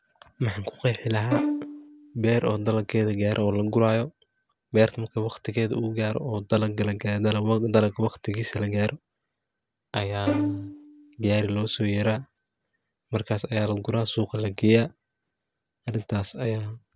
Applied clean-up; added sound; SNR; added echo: none; Bowed string instrument; 6 dB; none.